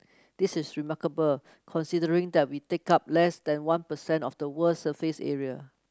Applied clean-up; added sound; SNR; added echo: none; none; none; none.